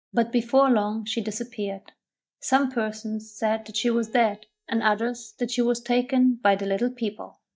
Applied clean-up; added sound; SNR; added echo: neural mask model DeepFilterNet 3.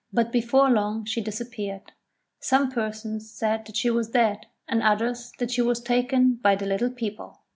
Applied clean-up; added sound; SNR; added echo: none; none; none; none.